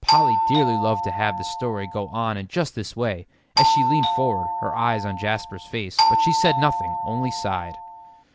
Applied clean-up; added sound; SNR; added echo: none; Doorbell; -3 dB; none.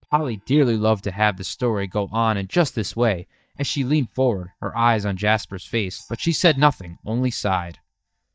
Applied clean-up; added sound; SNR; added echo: neural mask model DeepFilterNet 3.